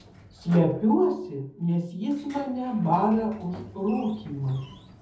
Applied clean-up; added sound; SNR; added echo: none; Sliding door; 20 dB; reverberation time 0.7 s.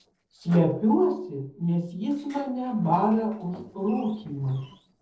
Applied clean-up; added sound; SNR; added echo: neural separator model SepFormer DNS4.